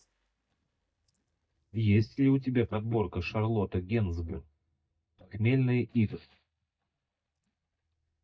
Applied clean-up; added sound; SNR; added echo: neural mask model DeepFilterNet 3.